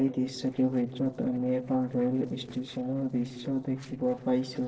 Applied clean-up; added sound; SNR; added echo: neural separator model SepFormer DNS4.